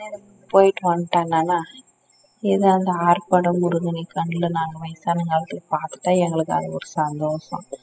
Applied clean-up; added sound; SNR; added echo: classical method spectral subtraction.